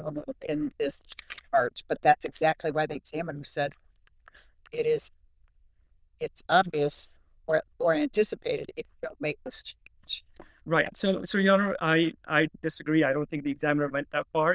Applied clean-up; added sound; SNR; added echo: neural diffusion model UNIVERSE++.